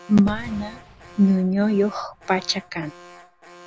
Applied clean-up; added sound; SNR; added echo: none; Fireworks + Alarm; 18 dB; none.